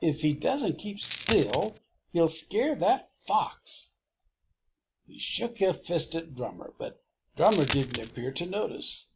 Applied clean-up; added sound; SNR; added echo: none; Coin (dropping); -1 dB; none.